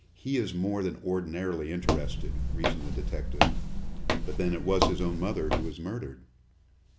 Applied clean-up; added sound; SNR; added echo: none; Walk, footsteps; -5 dB; none.